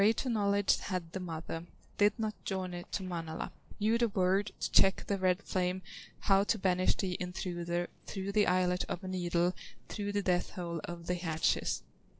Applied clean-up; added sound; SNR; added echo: neural separator model SepFormer DNS4.